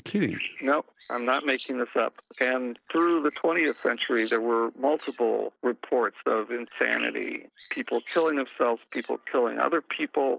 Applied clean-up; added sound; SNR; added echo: neural separator model SepFormer DNS4.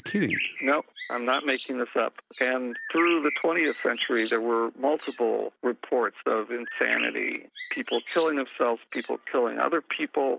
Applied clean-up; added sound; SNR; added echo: none; Bird; 9 dB; none.